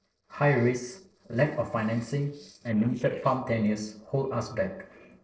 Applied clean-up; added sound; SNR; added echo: neural separator model SepFormer DNS4.